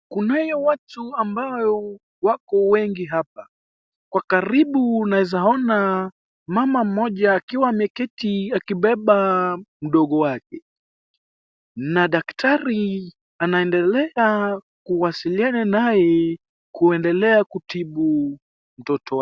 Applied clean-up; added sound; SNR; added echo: none; none; none; none.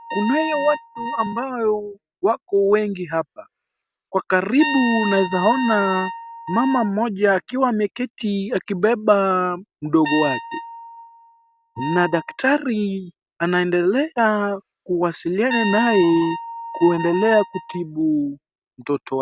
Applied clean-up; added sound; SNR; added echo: neural mask model RNNoise.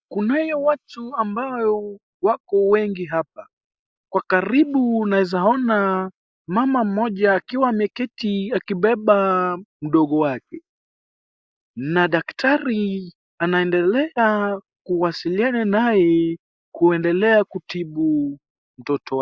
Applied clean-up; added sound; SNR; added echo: neural mask model Resemble Enhance denoiser.